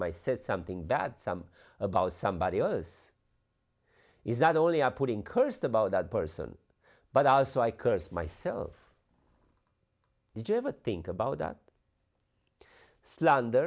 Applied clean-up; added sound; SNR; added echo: none; none; none; none.